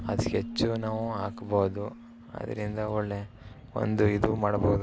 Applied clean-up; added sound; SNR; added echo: none; Keyboard (musical); 15 dB; none.